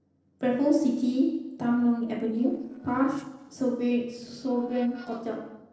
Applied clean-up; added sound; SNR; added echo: neural separator model SepFormer DNS4.